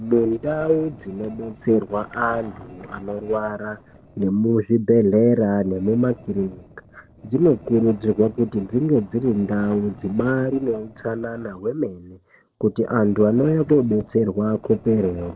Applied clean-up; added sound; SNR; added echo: neural separator model SepFormer DNS4.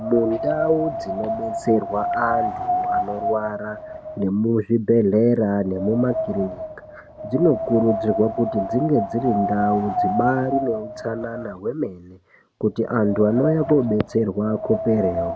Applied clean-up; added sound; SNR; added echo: none; Wind; 5 dB; none.